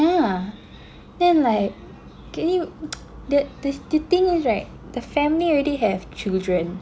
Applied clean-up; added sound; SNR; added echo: none; none; none; none.